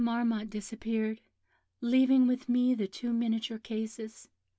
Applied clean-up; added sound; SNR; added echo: none; none; none; none.